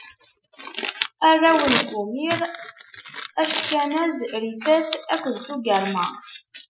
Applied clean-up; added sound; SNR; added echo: classical method Wiener filter.